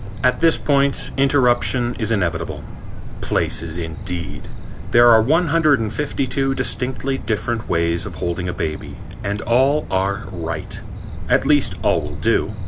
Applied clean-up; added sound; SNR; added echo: none; Cricket; 6 dB; none.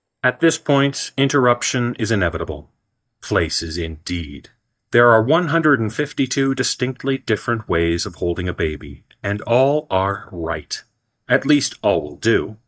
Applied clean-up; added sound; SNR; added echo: neural mask model DeepFilterNet 3.